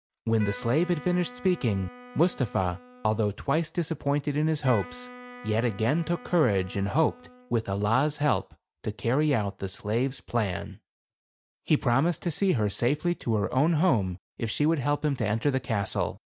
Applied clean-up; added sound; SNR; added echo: none; Wind instrument, woodwind instrument; 18 dB; none.